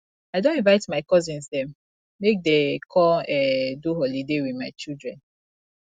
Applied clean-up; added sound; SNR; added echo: none; none; none; none.